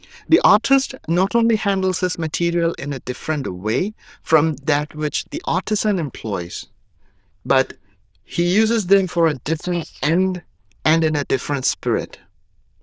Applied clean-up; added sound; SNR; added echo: neural diffusion model UNIVERSE++.